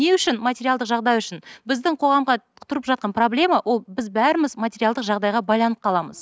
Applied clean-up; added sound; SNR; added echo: none; none; none; none.